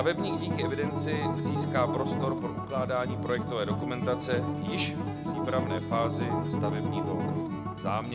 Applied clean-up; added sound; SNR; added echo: none; Acoustic guitar; -2 dB; none.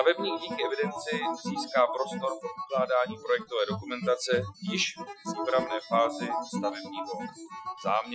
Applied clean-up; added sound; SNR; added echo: classical method Wiener filter.